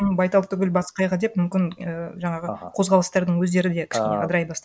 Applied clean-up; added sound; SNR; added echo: none; none; none; none.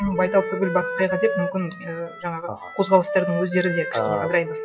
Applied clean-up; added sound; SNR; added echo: classical method WPE with log-MMSE.